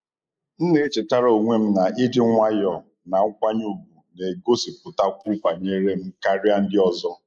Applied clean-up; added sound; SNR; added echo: neural mask model Resemble Enhance denoiser.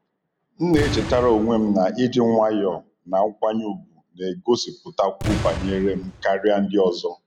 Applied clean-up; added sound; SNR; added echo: none; Boom; 8 dB; none.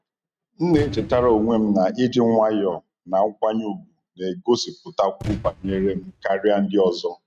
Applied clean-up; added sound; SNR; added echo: neural mask model RNNoise.